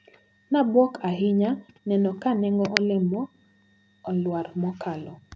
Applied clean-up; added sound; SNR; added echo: none; none; none; none.